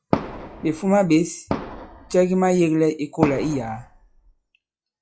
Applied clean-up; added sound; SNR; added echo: classical method log-MMSE.